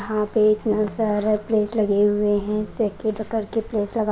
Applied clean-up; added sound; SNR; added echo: none; none; none; none.